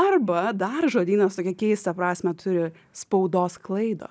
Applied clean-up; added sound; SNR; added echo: none; none; none; none.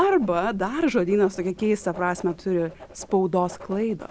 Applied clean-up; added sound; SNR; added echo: none; Writing; 20 dB; none.